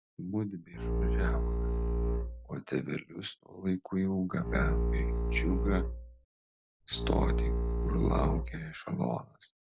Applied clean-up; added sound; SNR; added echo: none; Bowed string instrument; -5 dB; none.